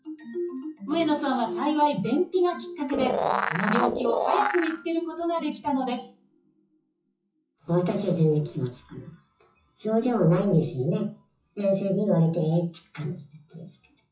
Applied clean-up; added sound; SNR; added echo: classical method WPE with log-MMSE.